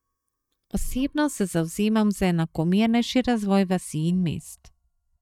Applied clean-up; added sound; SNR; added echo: neural mask model DeepFilterNet 3.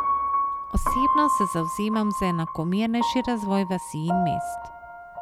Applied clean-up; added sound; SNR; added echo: none; Piano; 0 dB; none.